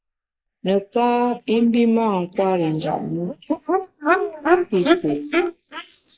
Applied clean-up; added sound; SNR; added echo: neural mask model Resemble Enhance denoiser.